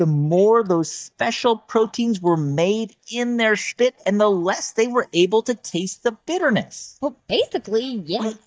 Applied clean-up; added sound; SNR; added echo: neural mask model DeepFilterNet 3.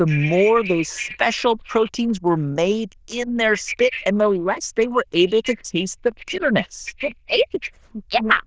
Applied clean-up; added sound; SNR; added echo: neural diffusion model UNIVERSE++.